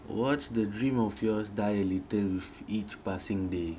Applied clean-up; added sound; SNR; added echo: none; none; none; none.